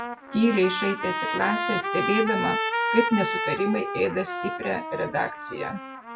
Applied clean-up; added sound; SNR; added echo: none; Trumpet; 3 dB; none.